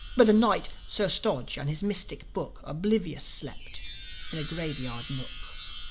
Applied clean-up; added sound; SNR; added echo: none; Chime; 6 dB; none.